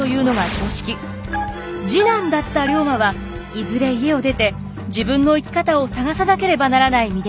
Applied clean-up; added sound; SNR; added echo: none; none; none; none.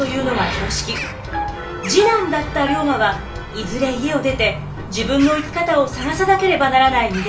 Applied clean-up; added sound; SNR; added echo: none; Bird vocalization, bird call, bird song; 15 dB; reverberation time 0.4 s.